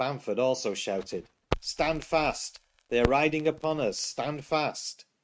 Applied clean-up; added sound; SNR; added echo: neural mask model RNNoise.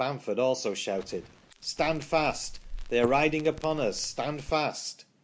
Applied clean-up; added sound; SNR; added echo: neural mask model Resemble Enhance denoiser.